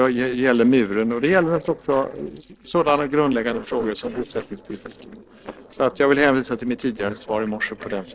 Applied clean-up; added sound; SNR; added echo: neural separator model SepFormer DNS4.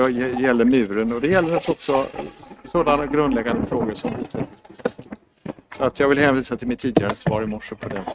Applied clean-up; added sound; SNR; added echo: neural mask model RNNoise.